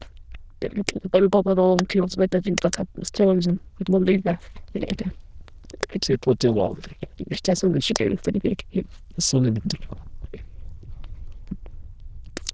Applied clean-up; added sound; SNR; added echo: neural diffusion model UNIVERSE++.